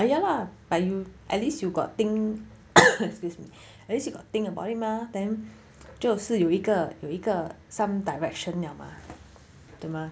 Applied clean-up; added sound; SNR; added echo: none; none; none; none.